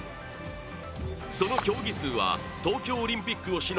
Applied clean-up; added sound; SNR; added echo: none; Clapping; 10 dB; none.